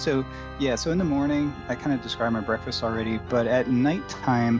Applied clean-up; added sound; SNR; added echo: none; Organ; 13 dB; none.